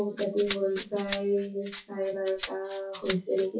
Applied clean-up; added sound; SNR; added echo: classical method WPE with log-MMSE.